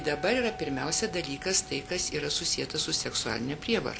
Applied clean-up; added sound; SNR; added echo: none; Wind instrument, woodwind instrument; 17 dB; none.